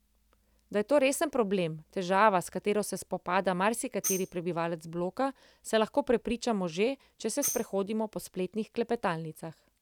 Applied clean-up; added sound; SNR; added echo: none; Tambourine; 10 dB; none.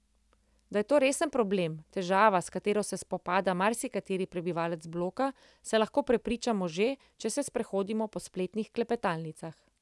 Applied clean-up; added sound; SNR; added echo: none; none; none; none.